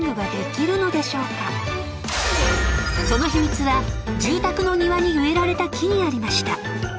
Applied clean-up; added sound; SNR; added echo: none; none; none; none.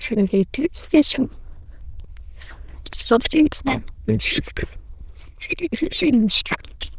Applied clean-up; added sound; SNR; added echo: neural diffusion model UNIVERSE++.